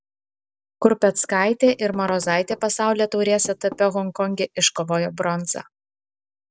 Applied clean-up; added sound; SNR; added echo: neural separator model SepFormer DNS4.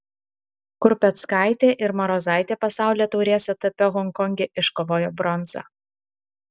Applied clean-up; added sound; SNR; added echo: none; none; none; none.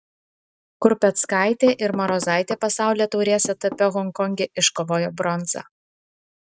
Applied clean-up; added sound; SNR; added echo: neural mask model RNNoise.